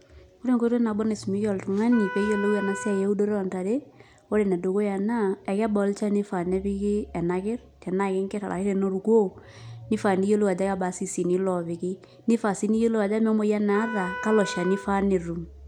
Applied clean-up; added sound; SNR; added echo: none; Wind instrument, woodwind instrument; 12 dB; none.